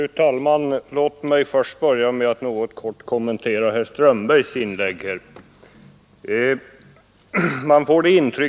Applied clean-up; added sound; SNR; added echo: none; none; none; none.